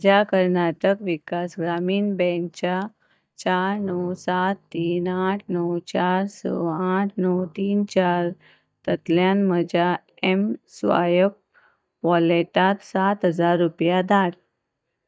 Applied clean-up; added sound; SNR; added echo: neural mask model DeepFilterNet 3.